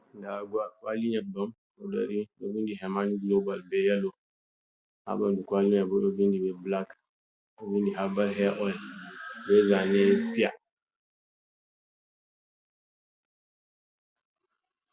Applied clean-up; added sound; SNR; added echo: none; none; none; none.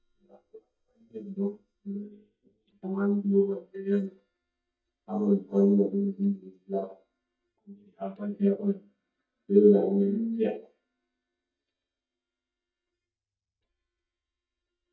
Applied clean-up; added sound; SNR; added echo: neural mask model DeepFilterNet 3.